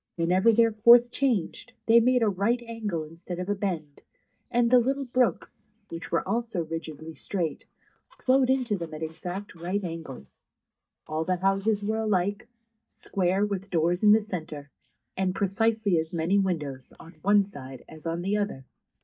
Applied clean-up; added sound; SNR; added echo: neural mask model DeepFilterNet 3.